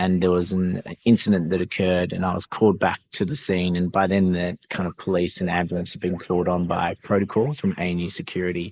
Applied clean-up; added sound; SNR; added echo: neural mask model Resemble Enhance denoiser.